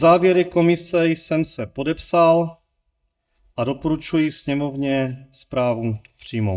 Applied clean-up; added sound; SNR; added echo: neural mask model DeepFilterNet 3.